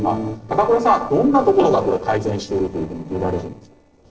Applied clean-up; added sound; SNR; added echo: neural separator model SepFormer DNS4.